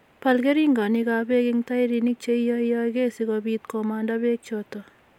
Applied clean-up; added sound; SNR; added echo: none; none; none; none.